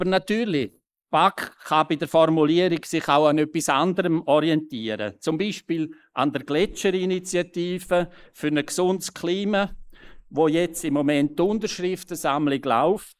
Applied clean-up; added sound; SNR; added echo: neural mask model Resemble Enhance denoiser.